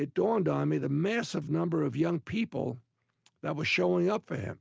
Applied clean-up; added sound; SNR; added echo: none; none; none; none.